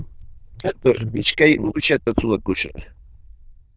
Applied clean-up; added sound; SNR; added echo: neural diffusion model UNIVERSE++.